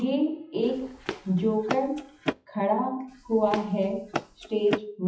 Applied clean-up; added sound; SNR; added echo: classical method WPE with log-MMSE.